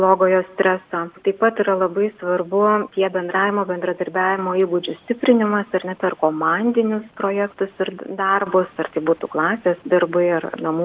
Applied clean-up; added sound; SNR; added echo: none; none; none; none.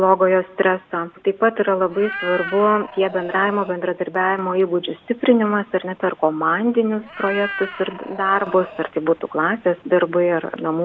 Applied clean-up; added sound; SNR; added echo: none; Meow; 12 dB; none.